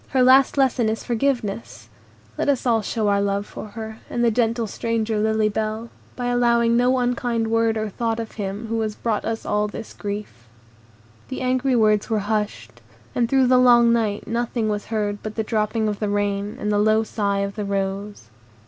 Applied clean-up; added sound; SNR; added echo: none; none; none; none.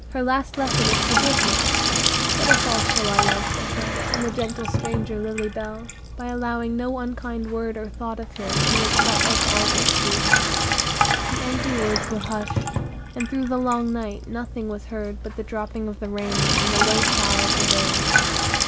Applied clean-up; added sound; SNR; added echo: none; Sink (filling or washing); -5 dB; none.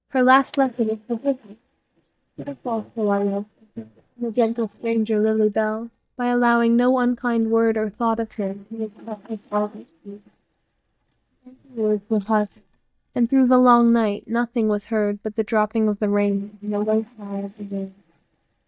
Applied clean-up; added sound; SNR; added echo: neural mask model DeepFilterNet 3.